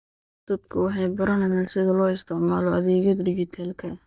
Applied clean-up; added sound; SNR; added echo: neural mask model DeepFilterNet 3.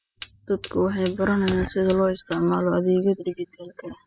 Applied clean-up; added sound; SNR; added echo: classical method spectral subtraction.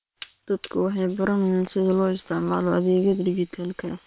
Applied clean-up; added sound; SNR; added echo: neural separator model SepFormer WHAM!.